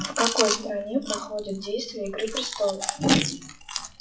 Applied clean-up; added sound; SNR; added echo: classical method WPE with log-MMSE.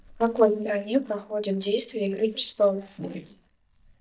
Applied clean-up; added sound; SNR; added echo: neural mask model DeepFilterNet 3.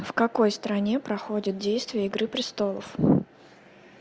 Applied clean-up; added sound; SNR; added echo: none; none; none; none.